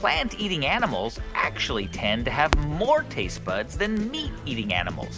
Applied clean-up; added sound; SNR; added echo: none; Crackle; 10 dB; none.